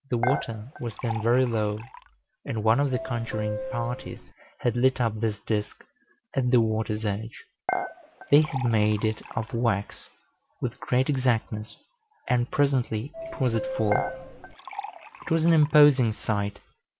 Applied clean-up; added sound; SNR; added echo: none; Dishes, pots, and pans / Chink, clink + Subway, metro, underground / Doorbell; 9 dB; none.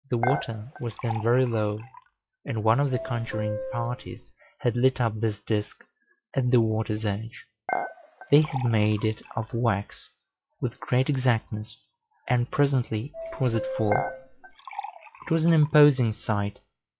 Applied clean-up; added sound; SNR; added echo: classical method log-MMSE.